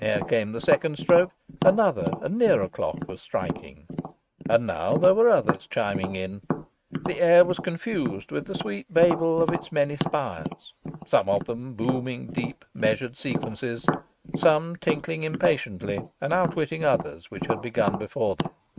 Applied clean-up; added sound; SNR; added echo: neural mask model RNNoise.